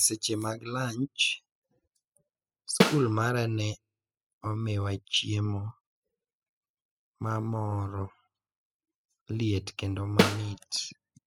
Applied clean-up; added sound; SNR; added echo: classical method spectral subtraction.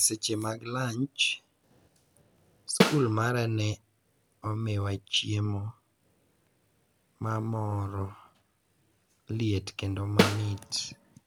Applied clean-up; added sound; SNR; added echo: none; Snare drum; -3 dB; none.